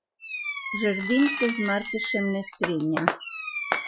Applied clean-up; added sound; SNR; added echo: classical method Wiener filter.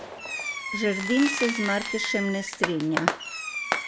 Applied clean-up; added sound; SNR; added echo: none; Fireworks; 2 dB; none.